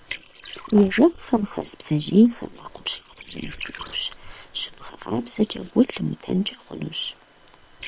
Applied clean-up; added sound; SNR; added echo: neural separator model SepFormer WHAM!.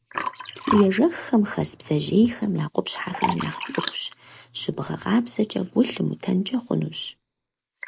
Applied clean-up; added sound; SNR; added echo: neural mask model Resemble Enhance denoiser.